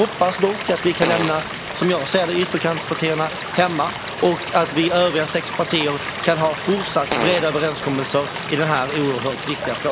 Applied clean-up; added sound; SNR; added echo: none; Fart + Stream / Liquid; 6 dB; none.